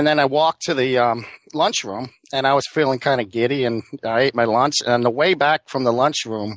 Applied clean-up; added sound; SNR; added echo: none; none; none; none.